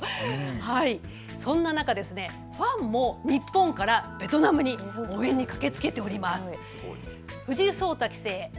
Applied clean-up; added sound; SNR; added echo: none; none; none; none.